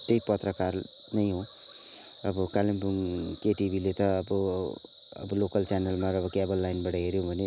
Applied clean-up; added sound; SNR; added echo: none; none; none; none.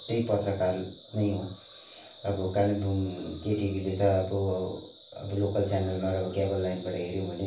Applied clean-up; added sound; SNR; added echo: none; none; none; reverberation time 0.3 s.